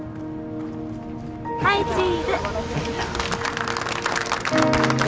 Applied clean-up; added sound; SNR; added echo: none; none; none; none.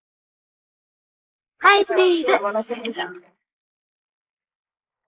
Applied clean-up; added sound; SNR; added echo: neural mask model Resemble Enhance denoiser.